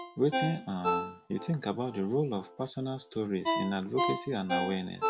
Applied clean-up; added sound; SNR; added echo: none; Ringtone; 3 dB; none.